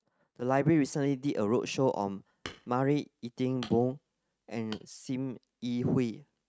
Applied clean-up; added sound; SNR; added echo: neural mask model RNNoise.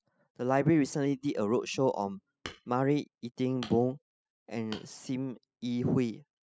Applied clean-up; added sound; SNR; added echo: classical method spectral subtraction.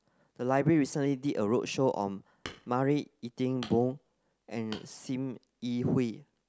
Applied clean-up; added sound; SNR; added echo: none; Hammer; 20 dB; none.